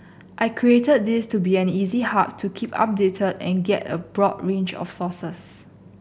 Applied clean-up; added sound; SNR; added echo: none; none; none; none.